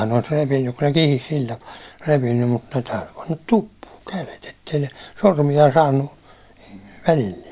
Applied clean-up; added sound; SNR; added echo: none; none; none; none.